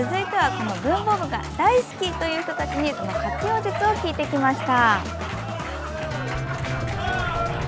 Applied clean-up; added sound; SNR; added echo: none; Applause / Cheering; 7 dB; none.